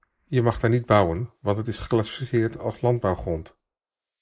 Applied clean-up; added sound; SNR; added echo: neural mask model Resemble Enhance denoiser.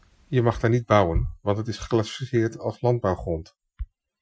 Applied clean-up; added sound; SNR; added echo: classical method Wiener filter.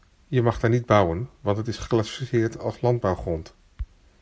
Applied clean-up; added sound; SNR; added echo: none; none; none; none.